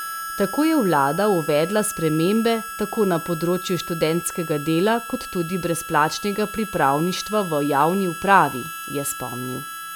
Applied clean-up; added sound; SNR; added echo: none; Harmonica; 11 dB; none.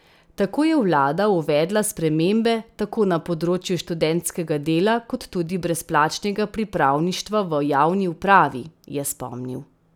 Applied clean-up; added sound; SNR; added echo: none; none; none; none.